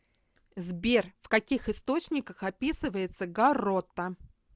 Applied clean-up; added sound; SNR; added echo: none; none; none; none.